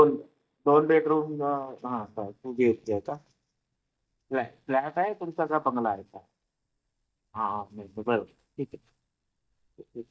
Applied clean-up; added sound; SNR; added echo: neural mask model DeepFilterNet 3.